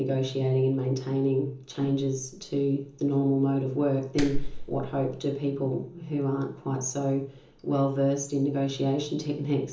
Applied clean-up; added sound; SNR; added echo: none; Clapping; 1 dB; reverberation time 0.7 s.